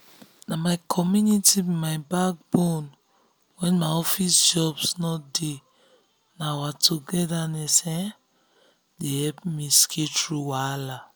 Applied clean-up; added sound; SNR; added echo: none; none; none; none.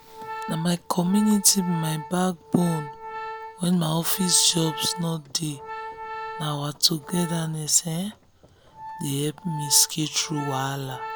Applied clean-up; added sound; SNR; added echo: none; Organ; 12 dB; none.